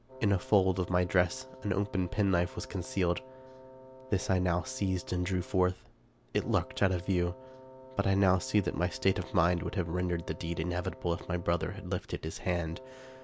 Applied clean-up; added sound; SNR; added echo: none; Wind instrument, woodwind instrument; 19 dB; none.